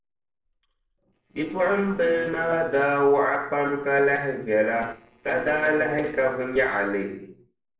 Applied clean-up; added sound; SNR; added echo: neural separator model SepFormer DNS4.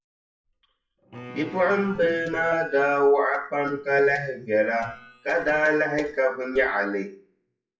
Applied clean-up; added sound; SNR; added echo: classical method WPE with log-MMSE.